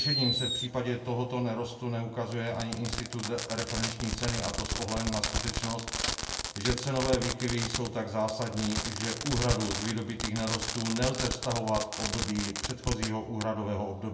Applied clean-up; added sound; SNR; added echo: none; Fireworks; 3 dB; reverberation time 0.5 s.